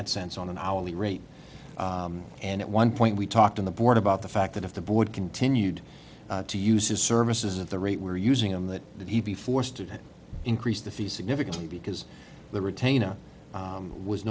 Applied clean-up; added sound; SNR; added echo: none; none; none; none.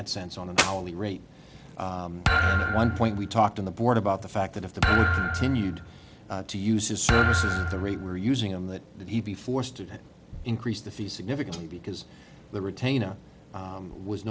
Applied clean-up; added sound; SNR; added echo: none; Clapping + Thump, thud; -2 dB; none.